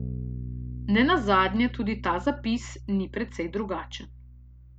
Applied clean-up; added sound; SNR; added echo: none; Bass guitar; 10 dB; none.